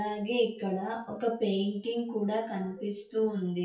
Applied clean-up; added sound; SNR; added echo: classical method WPE with log-MMSE.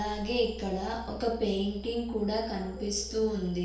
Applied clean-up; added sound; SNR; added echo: none; Mechanical fan; 13 dB; reverberation time 0.5 s.